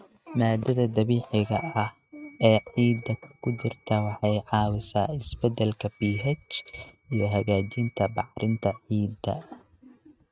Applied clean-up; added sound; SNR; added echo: neural mask model RNNoise.